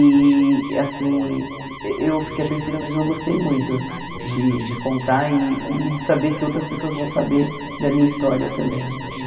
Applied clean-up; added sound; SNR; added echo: none; Alarm; 13 dB; reverberation time 2.5 s.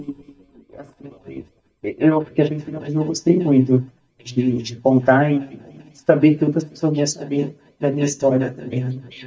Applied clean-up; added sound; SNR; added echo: neural mask model DeepFilterNet 3.